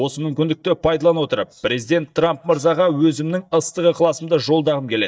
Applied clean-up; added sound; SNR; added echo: neural mask model DeepFilterNet 3.